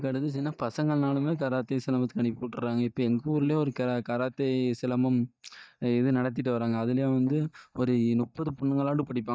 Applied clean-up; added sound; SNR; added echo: neural mask model DeepFilterNet 3.